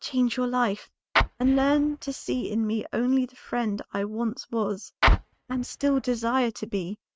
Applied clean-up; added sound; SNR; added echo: neural mask model RNNoise.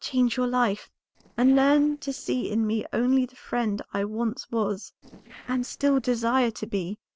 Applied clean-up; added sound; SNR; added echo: neural separator model SepFormer DNS4.